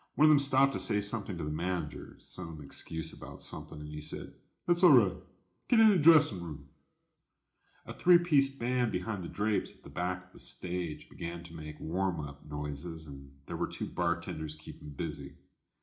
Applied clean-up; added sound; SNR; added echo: none; none; none; reverberation time 0.4 s.